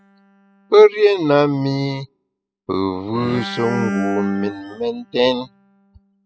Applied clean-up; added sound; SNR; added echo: classical method spectral subtraction.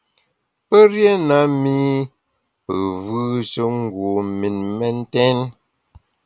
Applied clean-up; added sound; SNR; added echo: none; none; none; none.